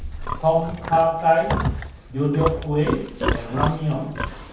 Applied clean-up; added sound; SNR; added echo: none; Livestock, farm animals, working animals; 5 dB; reverberation time 0.7 s.